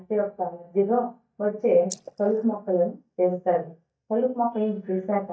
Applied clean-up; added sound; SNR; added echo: neural mask model DeepFilterNet 3.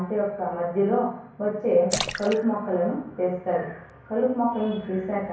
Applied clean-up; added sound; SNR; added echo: none; Splash, splatter; 9 dB; reverberation time 0.6 s.